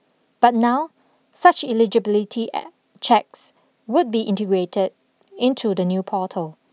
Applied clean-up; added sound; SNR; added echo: none; none; none; none.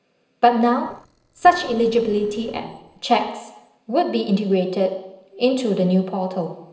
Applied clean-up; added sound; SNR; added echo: neural separator model SepFormer DNS4.